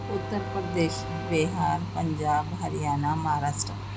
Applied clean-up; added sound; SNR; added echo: none; Train; 13 dB; none.